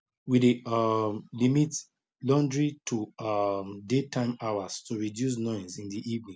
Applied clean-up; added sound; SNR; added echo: none; none; none; none.